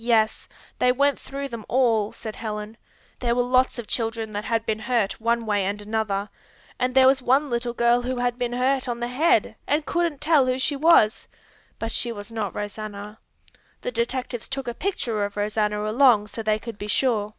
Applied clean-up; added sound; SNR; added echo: none; none; none; none.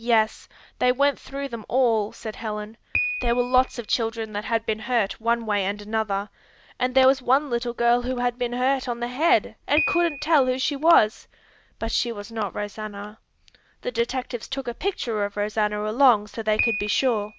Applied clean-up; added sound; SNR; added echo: none; Piano; 14 dB; none.